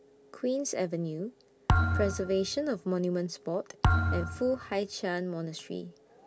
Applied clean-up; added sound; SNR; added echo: none; Thump, thud; -2 dB; none.